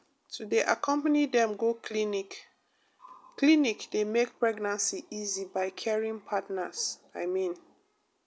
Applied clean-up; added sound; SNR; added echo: none; none; none; none.